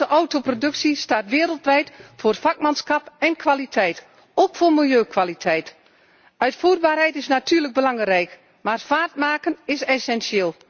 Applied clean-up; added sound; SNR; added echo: none; none; none; none.